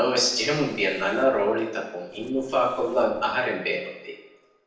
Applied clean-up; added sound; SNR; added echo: neural separator model SepFormer DNS4.